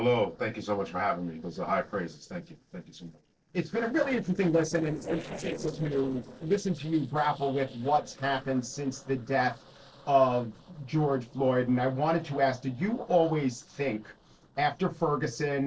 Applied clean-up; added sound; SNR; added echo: neural separator model SepFormer DNS4.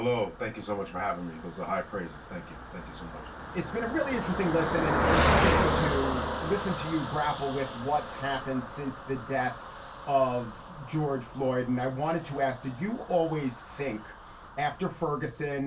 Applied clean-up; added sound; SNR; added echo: none; Car passing by; 2 dB; reverberation time 0.2 s.